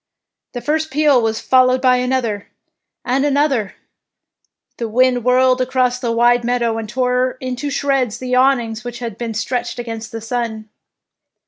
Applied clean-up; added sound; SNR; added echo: none; none; none; none.